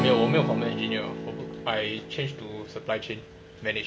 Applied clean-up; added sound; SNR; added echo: none; Strum; 3 dB; none.